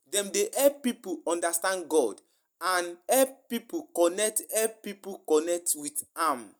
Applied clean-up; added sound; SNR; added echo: none; none; none; none.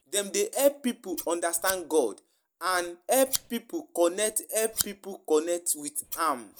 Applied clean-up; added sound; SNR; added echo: neural mask model Resemble Enhance denoiser.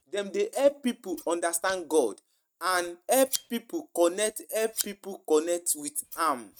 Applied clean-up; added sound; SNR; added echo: neural mask model RNNoise.